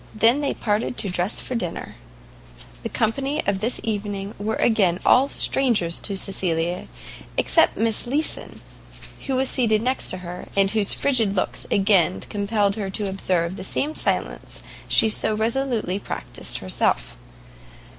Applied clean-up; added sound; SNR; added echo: none; Rattle (instrument); 14 dB; none.